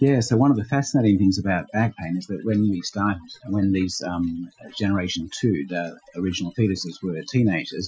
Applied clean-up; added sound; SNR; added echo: classical method Wiener filter.